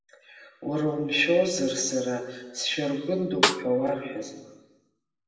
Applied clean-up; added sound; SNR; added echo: none; Snare drum; 1 dB; reverberation time 1.0 s.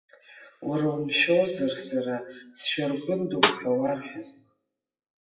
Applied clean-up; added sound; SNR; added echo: classical method WPE with log-MMSE.